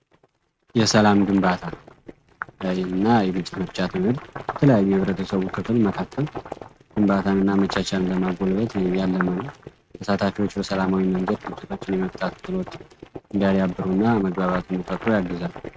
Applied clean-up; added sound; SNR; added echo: neural mask model RNNoise.